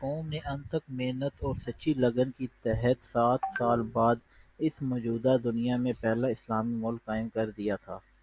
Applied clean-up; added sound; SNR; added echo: none; none; none; none.